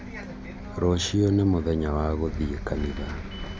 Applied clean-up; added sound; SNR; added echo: none; Bus; 10 dB; none.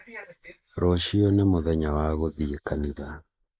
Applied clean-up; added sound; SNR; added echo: neural mask model Resemble Enhance denoiser.